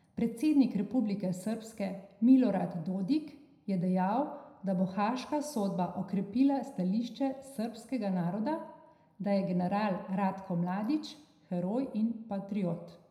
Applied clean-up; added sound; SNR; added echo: none; none; none; reverberation time 0.7 s.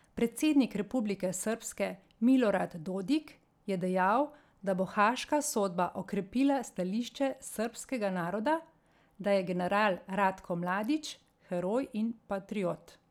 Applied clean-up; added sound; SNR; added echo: none; none; none; none.